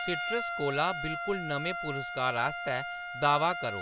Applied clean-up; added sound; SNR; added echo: none; Trumpet; 4 dB; none.